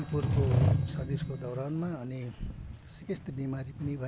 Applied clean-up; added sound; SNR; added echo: none; Sliding door; -4 dB; none.